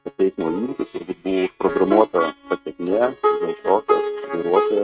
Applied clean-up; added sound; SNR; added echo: neural mask model RNNoise.